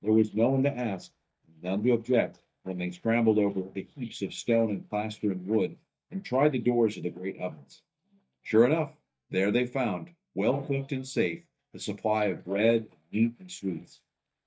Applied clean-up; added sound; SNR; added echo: neural mask model DeepFilterNet 3.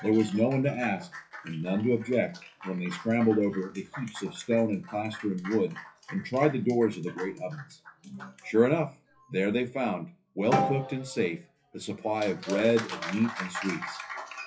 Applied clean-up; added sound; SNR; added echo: classical method WPE with log-MMSE.